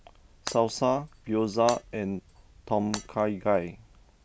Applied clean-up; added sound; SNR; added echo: none; Shatter; 16 dB; none.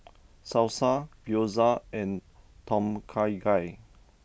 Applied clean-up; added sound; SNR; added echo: none; none; none; none.